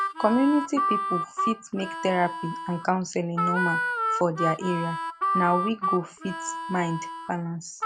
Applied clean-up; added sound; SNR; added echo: none; Harmonica; 2 dB; none.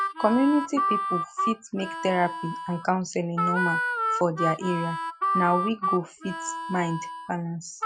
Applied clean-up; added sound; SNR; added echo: classical method Wiener filter.